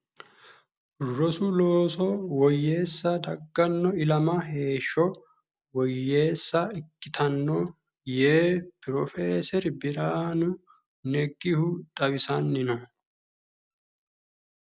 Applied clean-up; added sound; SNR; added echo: none; none; none; none.